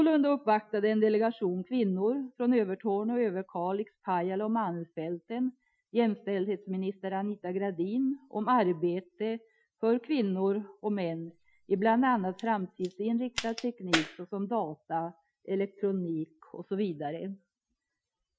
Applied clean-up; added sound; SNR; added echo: classical method Wiener filter.